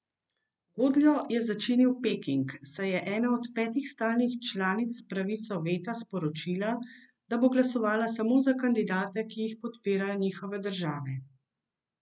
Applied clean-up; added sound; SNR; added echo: none; none; none; none.